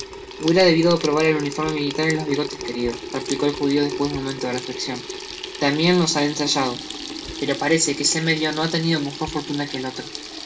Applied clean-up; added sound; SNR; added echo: none; Sink (filling or washing) / Water tap, faucet; 10 dB; reverberation time 0.2 s.